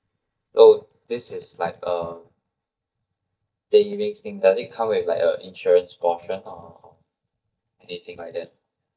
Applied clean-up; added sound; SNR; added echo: neural mask model DeepFilterNet 3.